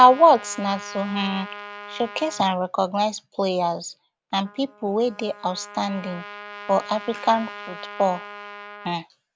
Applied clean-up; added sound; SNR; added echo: none; Trumpet; 16 dB; none.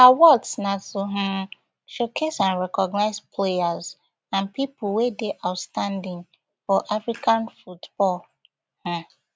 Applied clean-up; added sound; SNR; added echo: none; none; none; none.